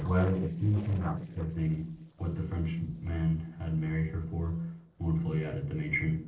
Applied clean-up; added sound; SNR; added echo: neural separator model SepFormer DNS4.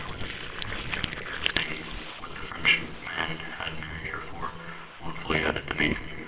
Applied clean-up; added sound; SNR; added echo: neural separator model SepFormer WHAMR!.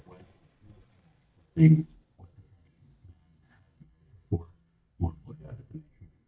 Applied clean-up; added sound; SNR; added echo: neural mask model DeepFilterNet 3.